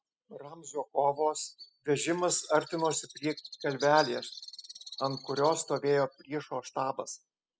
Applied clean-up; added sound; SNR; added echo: classical method spectral subtraction.